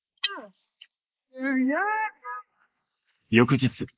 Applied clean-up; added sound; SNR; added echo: neural mask model Resemble Enhance denoiser.